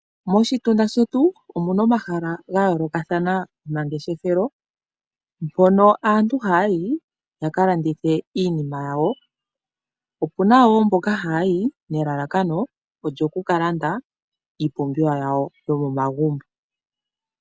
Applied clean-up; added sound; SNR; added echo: none; none; none; none.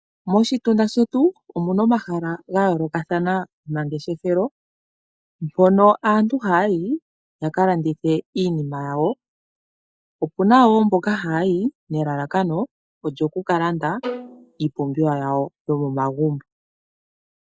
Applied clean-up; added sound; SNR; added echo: neural mask model DeepFilterNet 3.